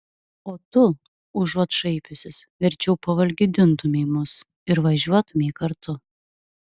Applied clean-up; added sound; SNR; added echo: none; none; none; none.